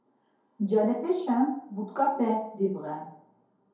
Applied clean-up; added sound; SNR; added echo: none; none; none; reverberation time 2.3 s.